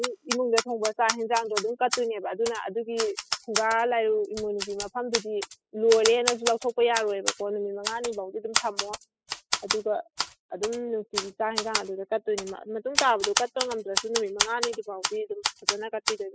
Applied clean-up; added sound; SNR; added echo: classical method spectral subtraction.